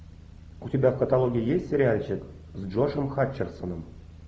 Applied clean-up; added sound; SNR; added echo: none; none; none; none.